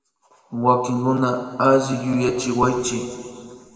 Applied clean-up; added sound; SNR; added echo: none; none; none; reverberation time 2.2 s.